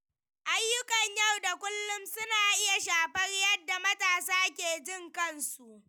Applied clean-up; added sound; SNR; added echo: none; none; none; none.